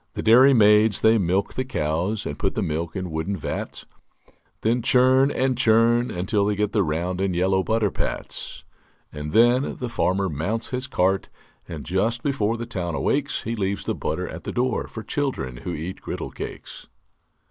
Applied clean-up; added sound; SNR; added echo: none; none; none; none.